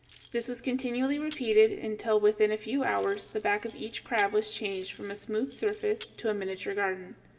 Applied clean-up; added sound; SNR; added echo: none; Keys jangling; 16 dB; reverberation time 0.7 s.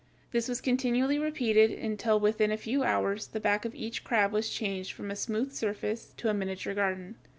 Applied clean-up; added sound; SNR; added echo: none; none; none; none.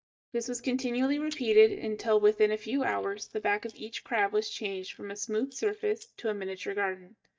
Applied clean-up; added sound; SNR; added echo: neural mask model DeepFilterNet 3.